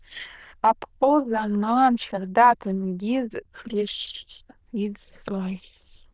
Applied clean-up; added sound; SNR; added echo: neural diffusion model UNIVERSE++.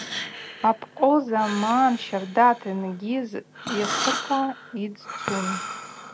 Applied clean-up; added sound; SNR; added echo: none; Breathing; 9 dB; none.